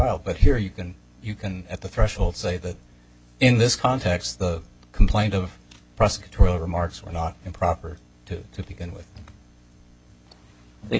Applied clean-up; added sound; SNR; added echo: none; none; none; none.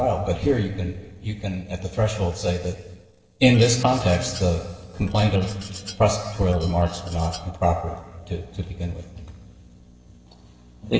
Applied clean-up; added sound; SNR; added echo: neural separator model SepFormer DNS4.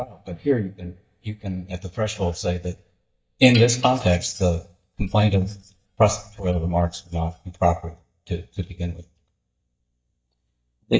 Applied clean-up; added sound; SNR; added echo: neural mask model DeepFilterNet 3.